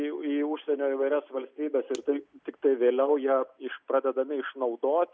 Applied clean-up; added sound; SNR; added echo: none; none; none; none.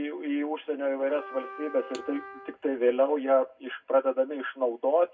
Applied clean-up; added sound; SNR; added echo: none; Trumpet; 17 dB; reverberation time 0.3 s.